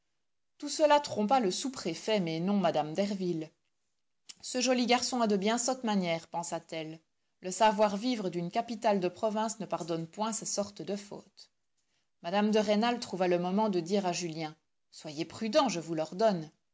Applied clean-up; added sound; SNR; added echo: none; none; none; none.